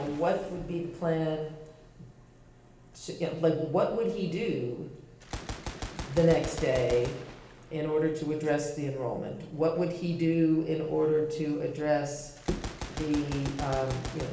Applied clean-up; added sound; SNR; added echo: none; Gunshot, gunfire; 13 dB; reverberation time 1.0 s.